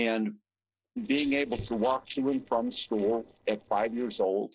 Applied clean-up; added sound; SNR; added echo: neural separator model SepFormer DNS4.